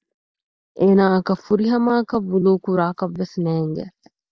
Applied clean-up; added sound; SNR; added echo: neural mask model DeepFilterNet 3.